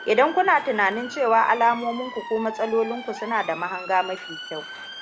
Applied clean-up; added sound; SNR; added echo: none; Motor vehicle (road) / Siren; 13 dB; none.